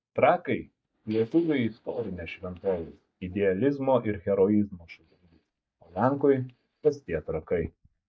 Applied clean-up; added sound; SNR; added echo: neural mask model DeepFilterNet 3.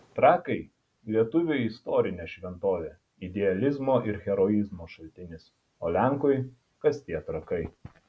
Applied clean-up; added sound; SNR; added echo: none; none; none; none.